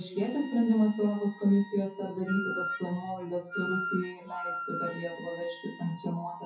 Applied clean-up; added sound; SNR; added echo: classical method WPE with log-MMSE.